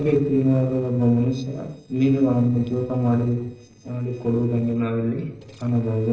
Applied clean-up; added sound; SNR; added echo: neural separator model SepFormer DNS4.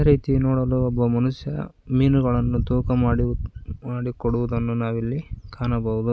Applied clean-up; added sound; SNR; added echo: none; none; none; none.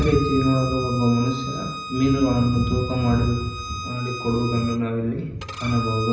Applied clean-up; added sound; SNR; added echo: none; Bowed string instrument; 10 dB; reverberation time 0.9 s.